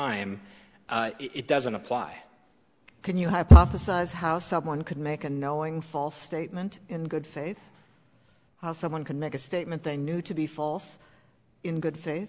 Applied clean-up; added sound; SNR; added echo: none; none; none; none.